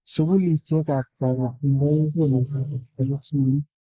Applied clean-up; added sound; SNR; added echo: neural mask model Resemble Enhance denoiser.